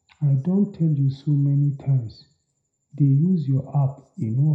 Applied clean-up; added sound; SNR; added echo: none; none; none; reverberation time 0.5 s.